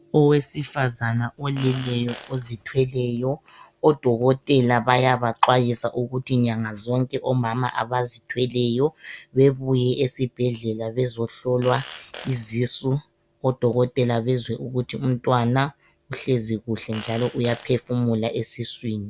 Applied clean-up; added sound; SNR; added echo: none; Fart; 18 dB; none.